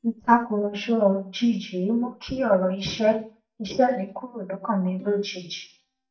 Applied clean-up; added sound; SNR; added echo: neural mask model DeepFilterNet 3.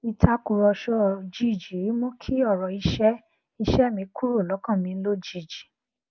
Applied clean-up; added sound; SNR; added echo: none; none; none; none.